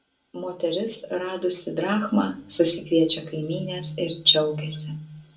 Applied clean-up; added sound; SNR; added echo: none; none; none; reverberation time 0.2 s.